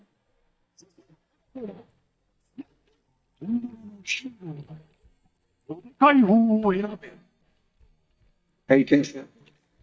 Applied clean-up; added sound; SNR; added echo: neural mask model DeepFilterNet 3.